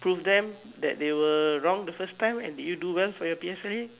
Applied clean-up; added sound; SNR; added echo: none; none; none; none.